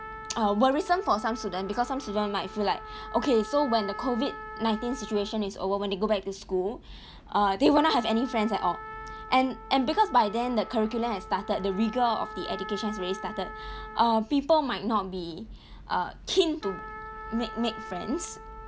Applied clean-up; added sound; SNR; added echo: none; Trumpet; 14 dB; none.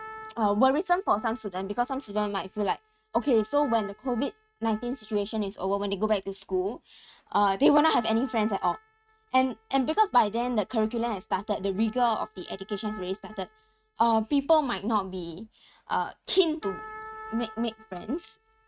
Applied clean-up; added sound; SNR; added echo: neural mask model RNNoise.